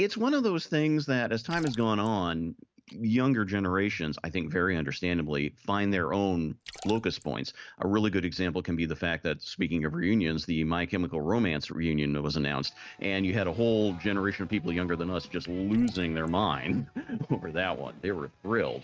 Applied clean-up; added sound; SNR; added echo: neural mask model RNNoise.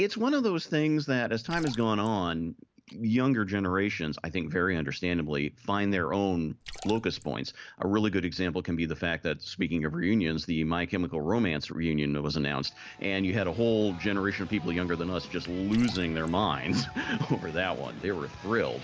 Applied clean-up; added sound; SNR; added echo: none; Splash, splatter; 17 dB; none.